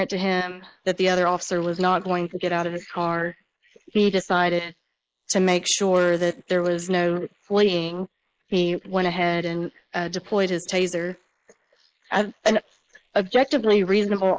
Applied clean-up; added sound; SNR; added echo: neural mask model Resemble Enhance denoiser.